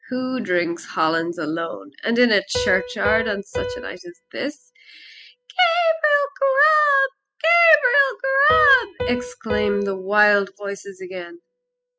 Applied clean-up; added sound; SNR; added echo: classical method spectral subtraction.